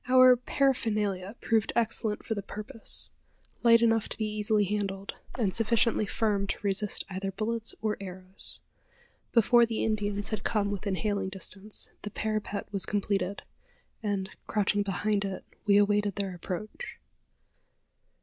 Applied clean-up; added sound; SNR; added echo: neural mask model Resemble Enhance denoiser.